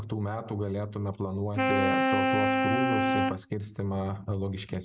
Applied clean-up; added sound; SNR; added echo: none; Wind instrument, woodwind instrument; -4 dB; none.